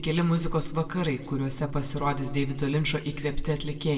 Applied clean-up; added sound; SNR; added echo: none; none; none; reverberation time 1.1 s.